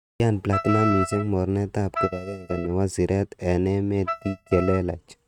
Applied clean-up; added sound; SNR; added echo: neural mask model RNNoise.